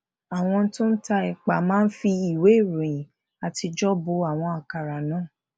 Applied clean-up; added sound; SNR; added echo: none; none; none; none.